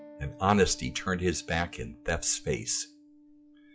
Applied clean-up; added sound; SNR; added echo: classical method log-MMSE.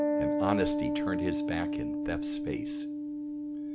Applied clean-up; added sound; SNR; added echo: none; Acoustic guitar; -5 dB; none.